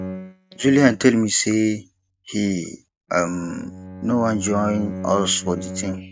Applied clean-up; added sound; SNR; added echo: neural mask model RNNoise.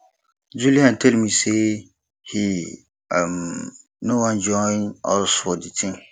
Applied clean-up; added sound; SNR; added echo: none; none; none; none.